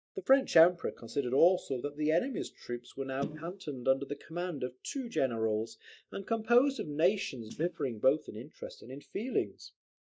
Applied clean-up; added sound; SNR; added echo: neural mask model DeepFilterNet 3.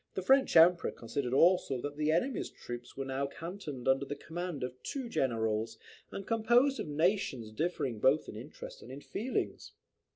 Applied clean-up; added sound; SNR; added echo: none; none; none; none.